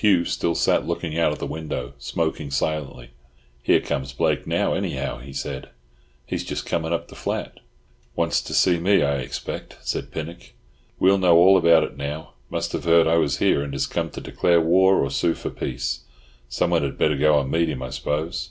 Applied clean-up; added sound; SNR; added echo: none; none; none; none.